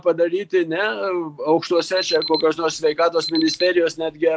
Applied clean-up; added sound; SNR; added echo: none; Alarm; 10 dB; none.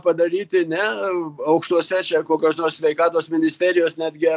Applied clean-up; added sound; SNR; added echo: none; none; none; none.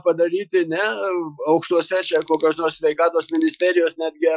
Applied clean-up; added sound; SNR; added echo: classical method Wiener filter.